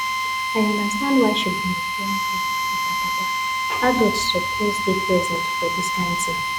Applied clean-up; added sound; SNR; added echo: none; Drill; -1 dB; none.